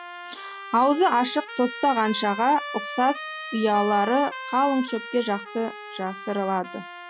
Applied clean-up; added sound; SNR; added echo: none; Trumpet; 11 dB; none.